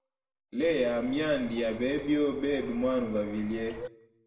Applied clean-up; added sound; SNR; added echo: none; Bird; 16 dB; reverberation time 0.7 s.